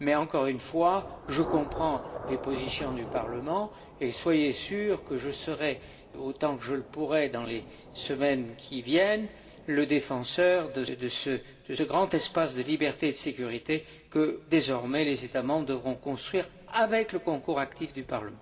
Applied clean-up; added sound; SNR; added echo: none; Thunder / Rain; 16 dB; reverberation time 1.1 s.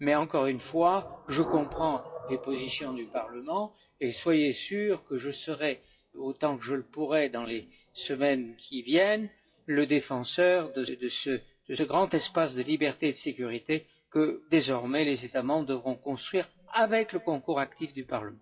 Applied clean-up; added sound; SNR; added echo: classical method WPE with log-MMSE.